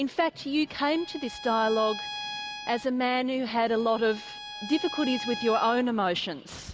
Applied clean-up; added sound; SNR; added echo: none; Bowed string instrument; 12 dB; none.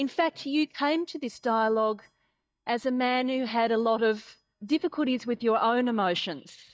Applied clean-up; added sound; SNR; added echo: neural mask model DeepFilterNet 3.